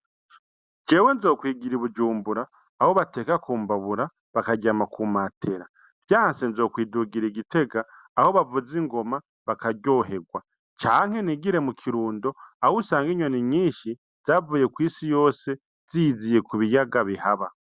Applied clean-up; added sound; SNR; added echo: none; none; none; none.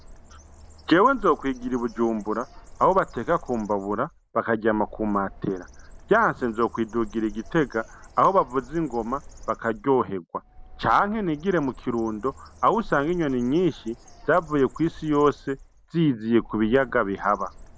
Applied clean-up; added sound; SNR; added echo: none; Bird; 19 dB; none.